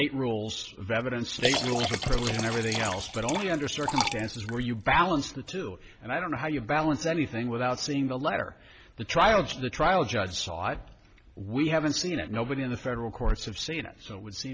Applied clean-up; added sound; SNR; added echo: none; Liquid; 4 dB; none.